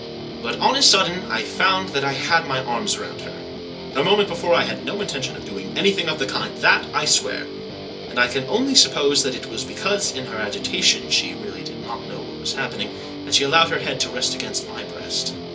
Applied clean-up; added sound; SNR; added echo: none; Guitar; 10 dB; reverberation time 0.3 s.